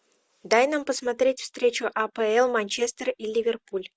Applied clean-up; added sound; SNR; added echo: none; none; none; none.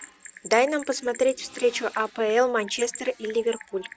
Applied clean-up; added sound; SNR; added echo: none; Typing + Bell; 17 dB; none.